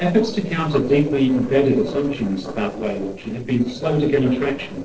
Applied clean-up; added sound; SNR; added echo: neural separator model SepFormer DNS4.